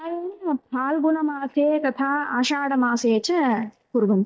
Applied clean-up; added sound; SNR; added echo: neural mask model DeepFilterNet 3.